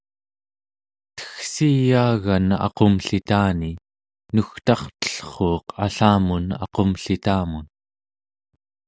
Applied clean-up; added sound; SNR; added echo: none; none; none; none.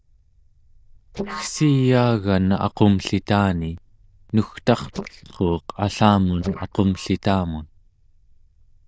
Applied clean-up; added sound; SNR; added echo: neural diffusion model UNIVERSE++.